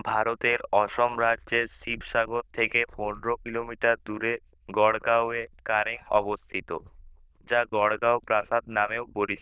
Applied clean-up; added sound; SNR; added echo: neural diffusion model UNIVERSE++.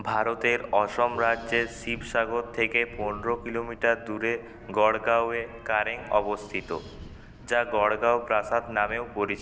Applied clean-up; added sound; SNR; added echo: none; Bowed string instrument + Wind; 18 dB; none.